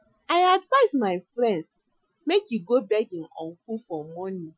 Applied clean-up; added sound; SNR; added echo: classical method Wiener filter.